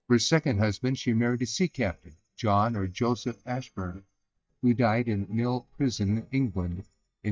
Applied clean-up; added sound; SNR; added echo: neural mask model DeepFilterNet 3.